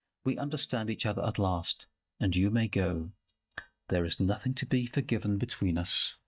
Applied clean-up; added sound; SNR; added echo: neural mask model DeepFilterNet 3.